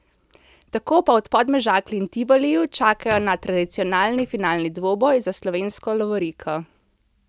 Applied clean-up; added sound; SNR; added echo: none; Squeak; 20 dB; none.